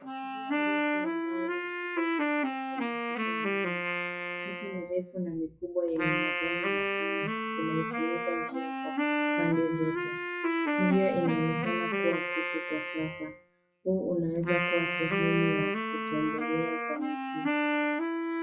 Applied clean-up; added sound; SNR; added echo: classical method WPE with log-MMSE.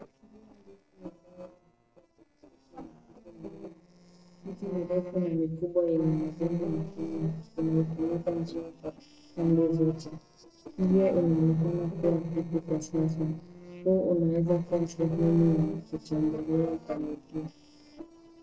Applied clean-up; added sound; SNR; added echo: neural separator model SepFormer DNS4.